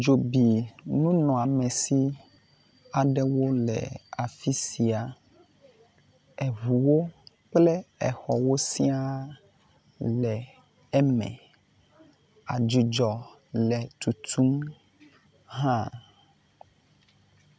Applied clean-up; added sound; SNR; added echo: none; none; none; none.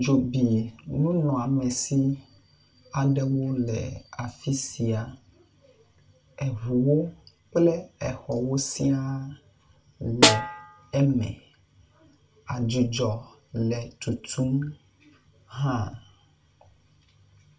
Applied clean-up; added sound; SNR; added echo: none; Snare drum; -2 dB; reverberation time 0.2 s.